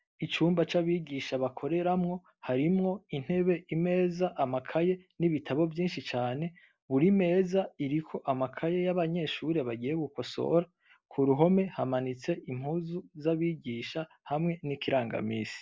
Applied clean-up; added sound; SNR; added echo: none; none; none; none.